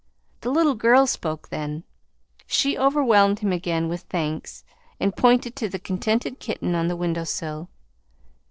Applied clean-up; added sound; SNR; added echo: neural separator model SepFormer DNS4.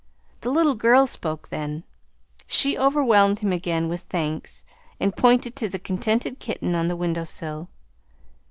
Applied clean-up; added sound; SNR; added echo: none; none; none; none.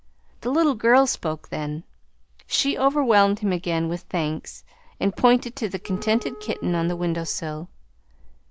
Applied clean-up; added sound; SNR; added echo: none; Wind instrument, woodwind instrument; 19 dB; none.